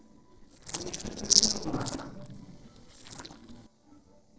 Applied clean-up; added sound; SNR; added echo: neural separator model SepFormer DNS4.